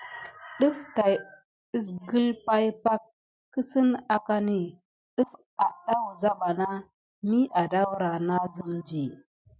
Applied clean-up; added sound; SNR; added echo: none; none; none; none.